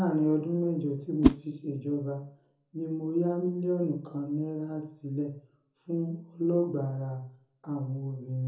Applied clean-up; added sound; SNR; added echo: none; Whoosh, swoosh, swish; 0 dB; reverberation time 0.8 s.